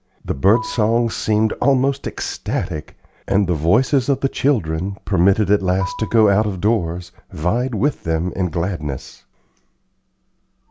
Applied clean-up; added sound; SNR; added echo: none; Marimba, xylophone; 16 dB; none.